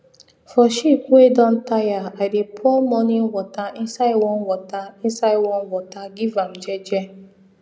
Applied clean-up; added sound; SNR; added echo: none; none; none; none.